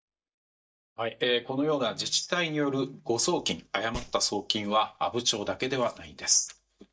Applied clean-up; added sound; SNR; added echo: neural mask model DeepFilterNet 3.